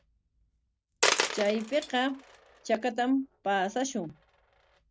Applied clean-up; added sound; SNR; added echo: none; Coin (dropping); 4 dB; none.